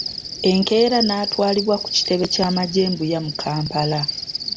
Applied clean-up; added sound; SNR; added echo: none; Cricket; 7 dB; none.